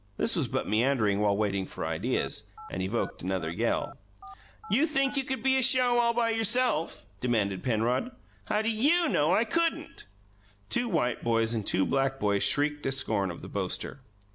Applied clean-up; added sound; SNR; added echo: none; Telephone; 18 dB; none.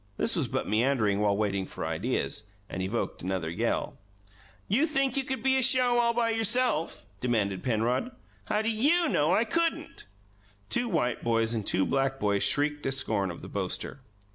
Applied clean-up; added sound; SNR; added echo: none; none; none; none.